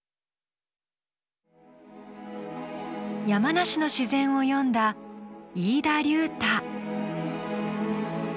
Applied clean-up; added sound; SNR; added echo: none; none; none; none.